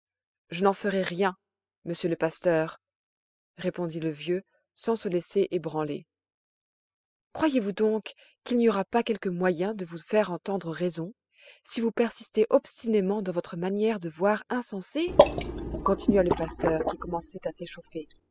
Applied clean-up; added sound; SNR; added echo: classical method spectral subtraction.